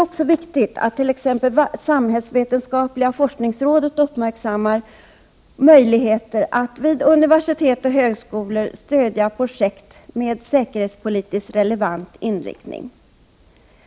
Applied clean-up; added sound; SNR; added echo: none; none; none; none.